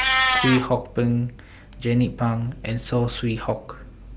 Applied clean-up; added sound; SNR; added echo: none; Meow; 4 dB; none.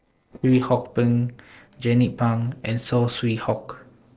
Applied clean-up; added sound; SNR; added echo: neural separator model SepFormer DNS4.